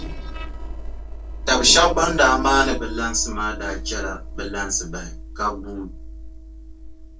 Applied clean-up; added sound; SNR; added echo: neural separator model SepFormer DNS4.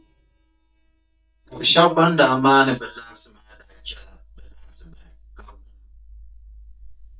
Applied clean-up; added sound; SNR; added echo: neural mask model DeepFilterNet 3.